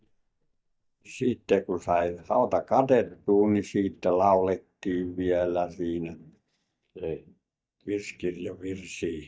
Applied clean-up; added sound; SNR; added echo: neural mask model DeepFilterNet 3.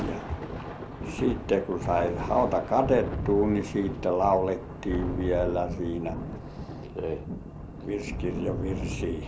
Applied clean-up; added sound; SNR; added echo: none; Thunder; 6 dB; none.